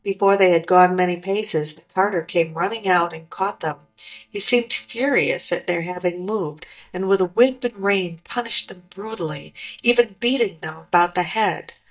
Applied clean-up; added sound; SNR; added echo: neural mask model DeepFilterNet 3.